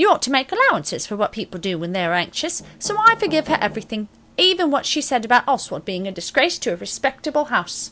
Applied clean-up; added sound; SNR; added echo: none; Knock; 15 dB; none.